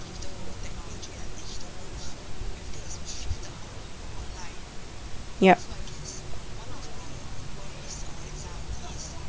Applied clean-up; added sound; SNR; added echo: none; none; none; none.